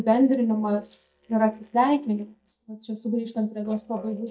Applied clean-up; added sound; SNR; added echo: neural mask model DeepFilterNet 3.